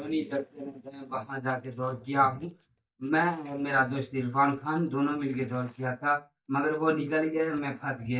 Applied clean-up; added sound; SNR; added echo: neural mask model DeepFilterNet 3.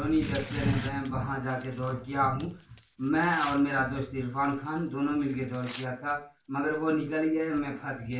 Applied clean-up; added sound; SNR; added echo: none; Tearing; 20 dB; reverberation time 0.3 s.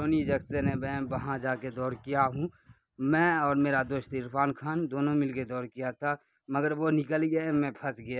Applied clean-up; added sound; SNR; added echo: none; none; none; none.